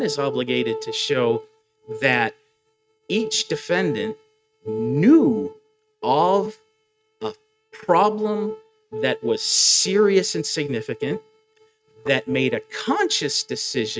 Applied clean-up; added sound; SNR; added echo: neural mask model RNNoise.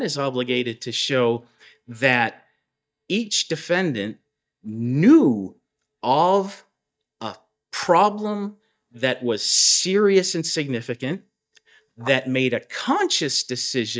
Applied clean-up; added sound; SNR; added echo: neural mask model DeepFilterNet 3.